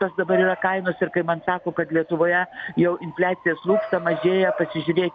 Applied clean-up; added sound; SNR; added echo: none; Bark / Motor vehicle (road) / Siren; 10 dB; none.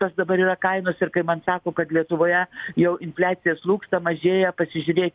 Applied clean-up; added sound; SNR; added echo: none; none; none; none.